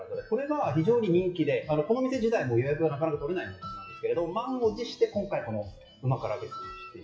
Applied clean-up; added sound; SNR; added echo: classical method WPE with log-MMSE.